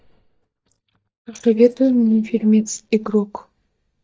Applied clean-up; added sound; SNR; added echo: neural mask model DeepFilterNet 3.